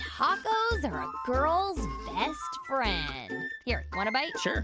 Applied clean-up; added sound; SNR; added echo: none; none; none; none.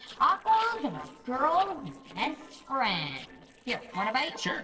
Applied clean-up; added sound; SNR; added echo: neural separator model SepFormer DNS4.